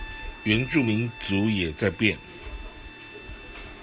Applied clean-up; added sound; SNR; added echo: none; Bowed string instrument; 15 dB; none.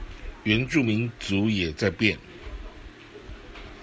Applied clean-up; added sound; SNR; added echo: none; none; none; none.